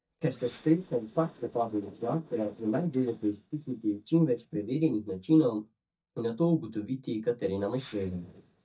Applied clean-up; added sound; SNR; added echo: neural mask model DeepFilterNet 3.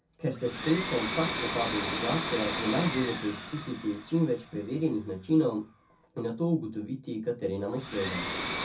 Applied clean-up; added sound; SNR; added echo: none; Domestic sounds, home sounds; 6 dB; reverberation time 0.3 s.